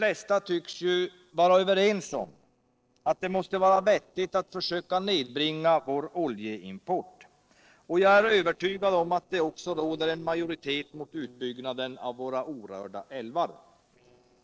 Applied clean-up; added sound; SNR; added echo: neural separator model SepFormer DNS4.